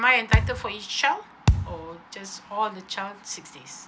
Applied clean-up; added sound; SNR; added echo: none; Thump, thud; -3 dB; none.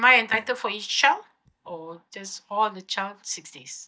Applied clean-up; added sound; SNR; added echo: neural mask model DeepFilterNet 3.